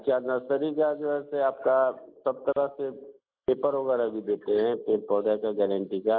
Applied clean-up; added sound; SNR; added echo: neural mask model Resemble Enhance denoiser.